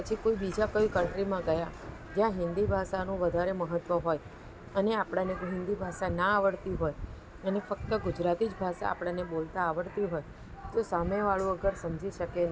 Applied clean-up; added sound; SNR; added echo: none; none; none; none.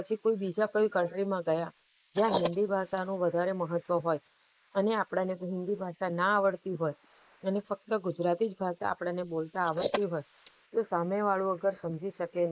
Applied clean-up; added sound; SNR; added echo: neural mask model Resemble Enhance denoiser.